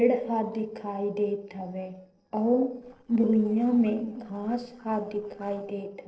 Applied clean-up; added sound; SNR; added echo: neural separator model SepFormer DNS4.